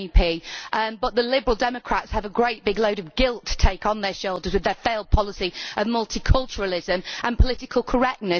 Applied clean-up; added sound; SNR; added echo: none; none; none; none.